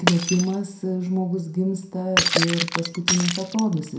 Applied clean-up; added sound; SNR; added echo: none; Shatter; 3 dB; reverberation time 0.4 s.